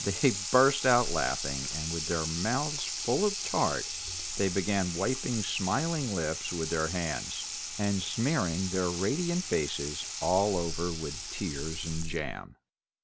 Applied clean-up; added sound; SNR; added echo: none; Sink (filling or washing) / Water tap, faucet; 5 dB; none.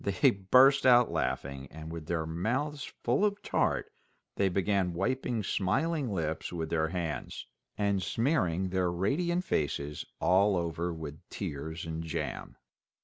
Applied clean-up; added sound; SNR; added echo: none; none; none; none.